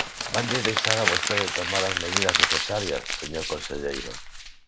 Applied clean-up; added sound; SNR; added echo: none; Crumpling, crinkling; -3 dB; none.